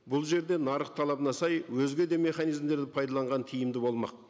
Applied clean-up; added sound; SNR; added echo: none; none; none; none.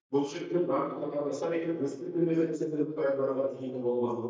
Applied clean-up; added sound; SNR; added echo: neural mask model DeepFilterNet 3.